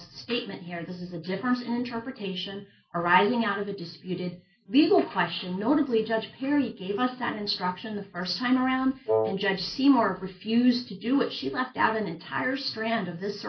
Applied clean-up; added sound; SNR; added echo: none; Wind instrument, woodwind instrument; 0 dB; reverberation time 0.2 s.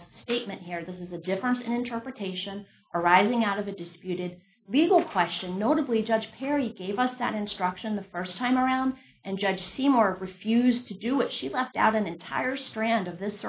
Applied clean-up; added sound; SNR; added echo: none; none; none; none.